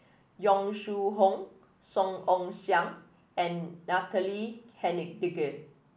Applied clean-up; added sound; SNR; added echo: none; none; none; none.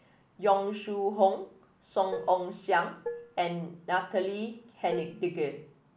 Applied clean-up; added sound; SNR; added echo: none; Dishes, pots, and pans; 11 dB; none.